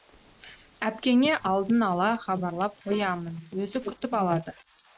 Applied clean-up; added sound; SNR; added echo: neural mask model Resemble Enhance denoiser.